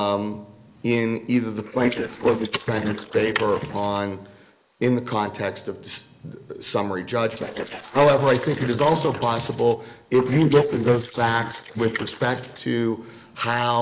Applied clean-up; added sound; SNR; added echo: neural mask model Resemble Enhance denoiser.